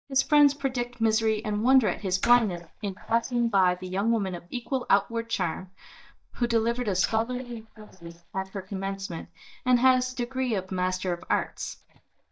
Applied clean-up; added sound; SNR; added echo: neural mask model DeepFilterNet 3.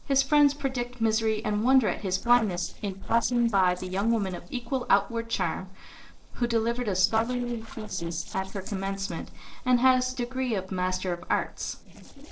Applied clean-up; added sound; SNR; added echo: neural separator model SepFormer DNS4.